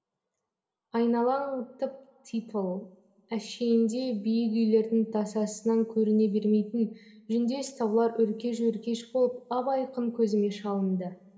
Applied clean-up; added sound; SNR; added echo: none; none; none; reverberation time 1.2 s.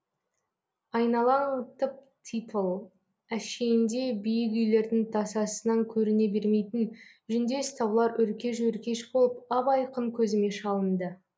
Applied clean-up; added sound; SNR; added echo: none; none; none; none.